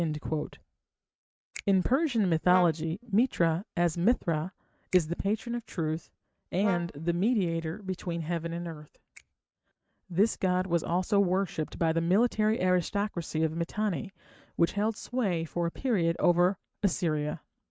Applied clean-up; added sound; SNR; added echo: neural mask model RNNoise.